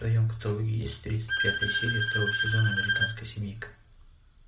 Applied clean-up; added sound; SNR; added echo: none; Bowed string instrument; -2 dB; none.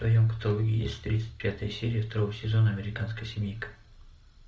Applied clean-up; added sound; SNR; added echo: none; none; none; none.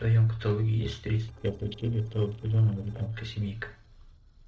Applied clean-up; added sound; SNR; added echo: neural separator model SepFormer DNS4.